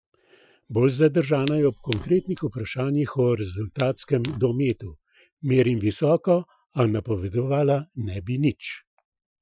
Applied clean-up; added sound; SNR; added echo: classical method Wiener filter.